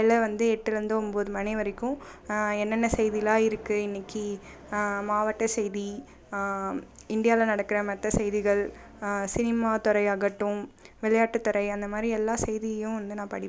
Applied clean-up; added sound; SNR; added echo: none; none; none; none.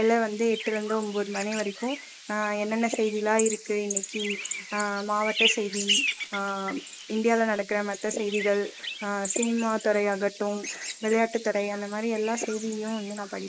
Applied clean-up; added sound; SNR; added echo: neural mask model Resemble Enhance denoiser.